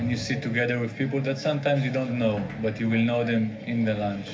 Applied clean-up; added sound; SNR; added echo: none; Sliding door; 18 dB; reverberation time 0.3 s.